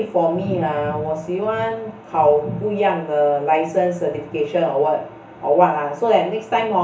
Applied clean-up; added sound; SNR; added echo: none; none; none; reverberation time 0.7 s.